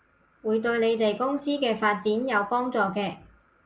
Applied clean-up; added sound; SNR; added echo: none; none; none; none.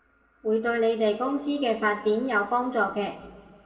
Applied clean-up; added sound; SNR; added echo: none; none; none; reverberation time 1.5 s.